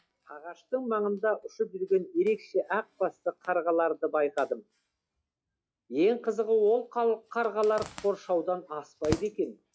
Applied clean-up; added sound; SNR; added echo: classical method log-MMSE.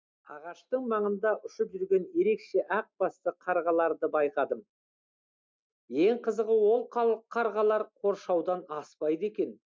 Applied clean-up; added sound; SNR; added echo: none; none; none; none.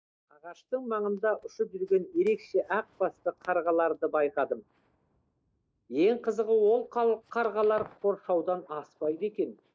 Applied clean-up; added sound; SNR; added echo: neural mask model DeepFilterNet 3.